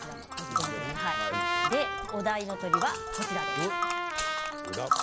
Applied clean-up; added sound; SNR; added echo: none; Trumpet + Tick; -4 dB; none.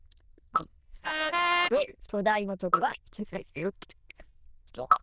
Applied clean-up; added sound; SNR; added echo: neural diffusion model UNIVERSE++.